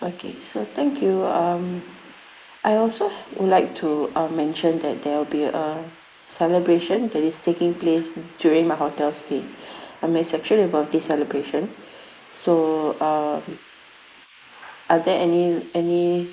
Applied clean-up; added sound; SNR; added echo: neural mask model Resemble Enhance denoiser.